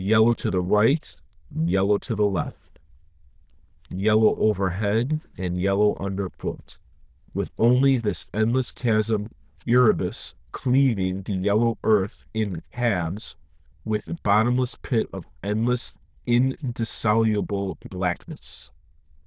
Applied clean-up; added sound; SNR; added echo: neural diffusion model UNIVERSE++.